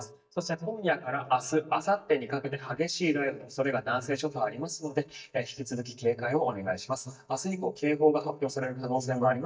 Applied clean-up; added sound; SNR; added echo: neural mask model DeepFilterNet 3.